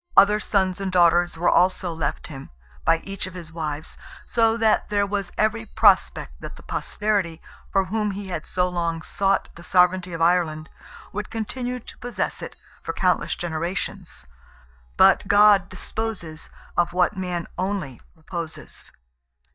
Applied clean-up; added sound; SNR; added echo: neural mask model DeepFilterNet 3.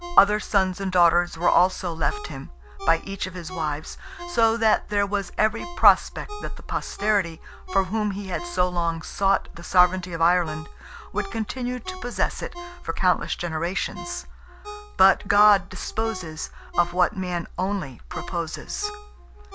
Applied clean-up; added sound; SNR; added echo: none; Ringtone; 17 dB; none.